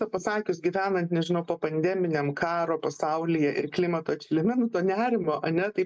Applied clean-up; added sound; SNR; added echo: neural mask model Resemble Enhance denoiser.